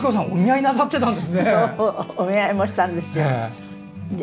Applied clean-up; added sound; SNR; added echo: none; none; none; none.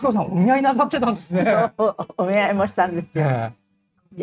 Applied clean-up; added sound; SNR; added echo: neural mask model RNNoise.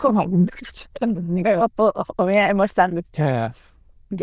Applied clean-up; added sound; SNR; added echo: neural diffusion model UNIVERSE++.